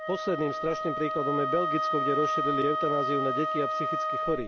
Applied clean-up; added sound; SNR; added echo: none; Wind instrument, woodwind instrument; -1 dB; none.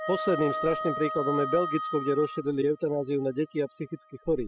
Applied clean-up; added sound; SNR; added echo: classical method spectral subtraction.